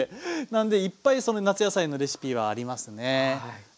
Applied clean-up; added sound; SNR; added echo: none; none; none; none.